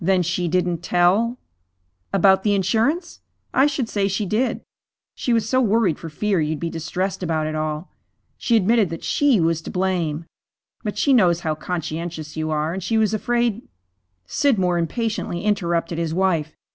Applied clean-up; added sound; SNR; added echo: none; none; none; none.